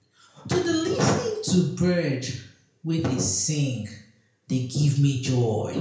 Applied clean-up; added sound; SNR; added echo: none; none; none; reverberation time 0.5 s.